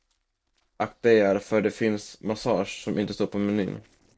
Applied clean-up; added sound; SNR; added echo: neural separator model SepFormer DNS4.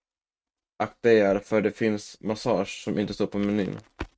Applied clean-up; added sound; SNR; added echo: neural mask model RNNoise.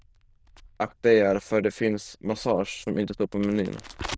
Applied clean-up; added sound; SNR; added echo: neural diffusion model UNIVERSE++.